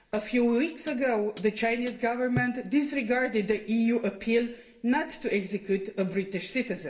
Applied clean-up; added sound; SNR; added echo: none; Hi-hat; 13 dB; reverberation time 0.6 s.